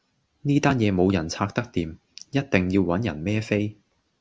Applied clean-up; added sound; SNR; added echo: none; none; none; none.